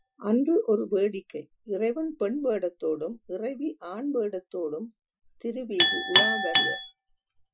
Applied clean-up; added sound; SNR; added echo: classical method Wiener filter.